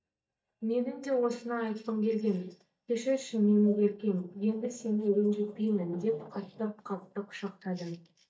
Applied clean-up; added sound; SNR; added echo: neural mask model DeepFilterNet 3.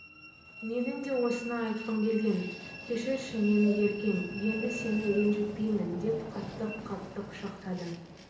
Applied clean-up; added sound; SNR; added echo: none; Train; 12 dB; reverberation time 0.8 s.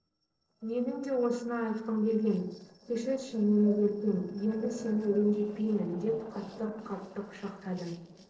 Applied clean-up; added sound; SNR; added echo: neural separator model SepFormer DNS4.